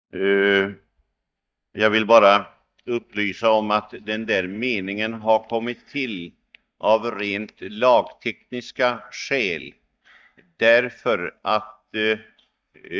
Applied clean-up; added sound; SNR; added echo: neural mask model DeepFilterNet 3.